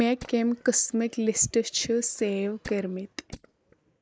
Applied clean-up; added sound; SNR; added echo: neural mask model Resemble Enhance denoiser.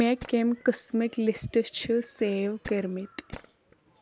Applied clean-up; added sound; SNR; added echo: none; Tools; 18 dB; none.